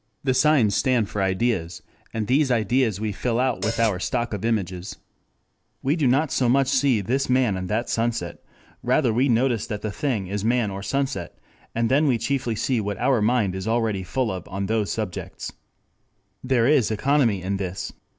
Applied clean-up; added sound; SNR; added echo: none; Hi-hat; 11 dB; none.